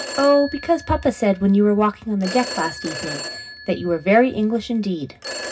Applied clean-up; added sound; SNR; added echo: none; Telephone; 13 dB; reverberation time 0.4 s.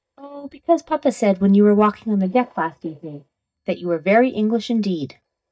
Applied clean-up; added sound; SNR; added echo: neural mask model DeepFilterNet 3.